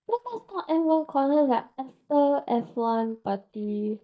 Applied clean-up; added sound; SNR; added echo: neural mask model DeepFilterNet 3.